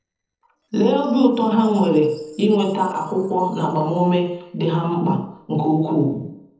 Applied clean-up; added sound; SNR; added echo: neural separator model SepFormer DNS4.